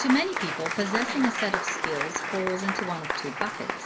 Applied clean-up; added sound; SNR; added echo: none; Applause / Crowd; 2 dB; reverberation time 0.2 s.